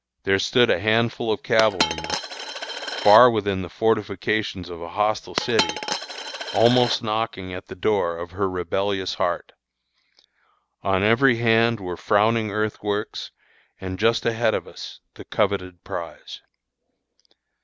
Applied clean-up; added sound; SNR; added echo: none; Coin (dropping); 8 dB; none.